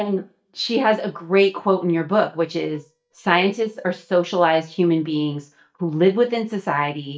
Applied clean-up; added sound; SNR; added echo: neural mask model DeepFilterNet 3.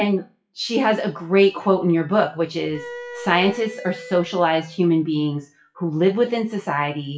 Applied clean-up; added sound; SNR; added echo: classical method WPE with log-MMSE.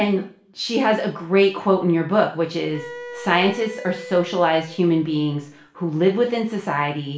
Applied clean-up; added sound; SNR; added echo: none; Wind instrument, woodwind instrument; 16 dB; reverberation time 0.5 s.